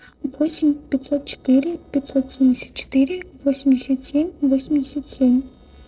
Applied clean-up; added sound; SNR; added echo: neural separator model SepFormer DNS4.